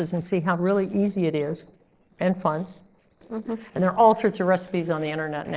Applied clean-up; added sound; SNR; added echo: neural separator model SepFormer DNS4.